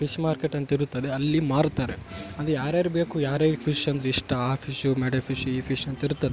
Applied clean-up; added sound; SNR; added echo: none; Marimba, xylophone; 20 dB; none.